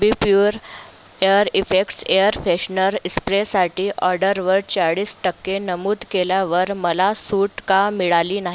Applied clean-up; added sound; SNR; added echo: none; none; none; none.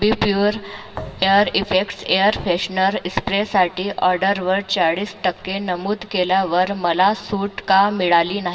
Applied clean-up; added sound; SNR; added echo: none; Thump, thud; 17 dB; reverberation time 2.4 s.